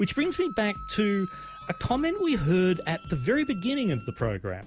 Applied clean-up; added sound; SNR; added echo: none; Wind instrument, woodwind instrument; 18 dB; none.